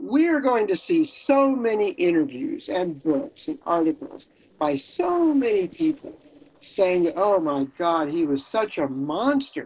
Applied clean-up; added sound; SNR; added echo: neural separator model SepFormer DNS4.